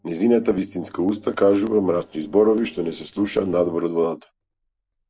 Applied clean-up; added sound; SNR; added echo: neural separator model SepFormer DNS4.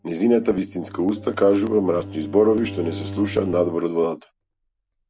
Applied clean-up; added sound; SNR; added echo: none; Bowed string instrument; 15 dB; none.